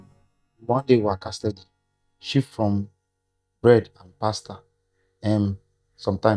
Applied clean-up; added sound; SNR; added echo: neural mask model DeepFilterNet 3.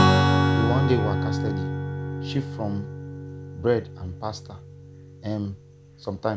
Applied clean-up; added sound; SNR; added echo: none; Strum; -4 dB; none.